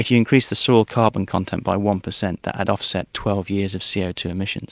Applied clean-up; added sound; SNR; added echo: none; none; none; none.